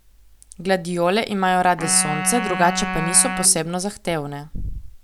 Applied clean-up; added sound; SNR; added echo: none; Wind instrument, woodwind instrument; 7 dB; none.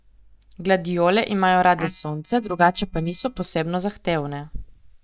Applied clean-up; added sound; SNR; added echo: neural mask model DeepFilterNet 3.